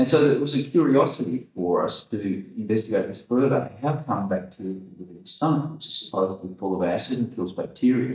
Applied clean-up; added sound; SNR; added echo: neural mask model DeepFilterNet 3.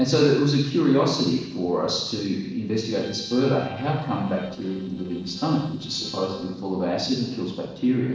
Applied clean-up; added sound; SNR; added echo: neural separator model SepFormer DNS4.